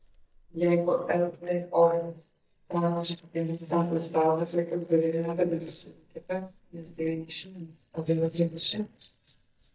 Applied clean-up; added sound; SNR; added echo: neural mask model DeepFilterNet 3.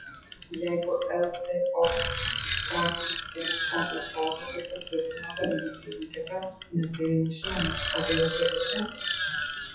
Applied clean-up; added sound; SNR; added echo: classical method WPE with log-MMSE.